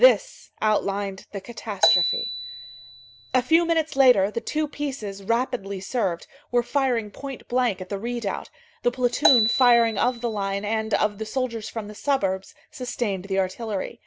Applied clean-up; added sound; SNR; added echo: none; Marimba, xylophone; 3 dB; none.